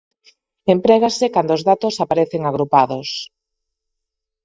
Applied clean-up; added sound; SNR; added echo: neural mask model DeepFilterNet 3.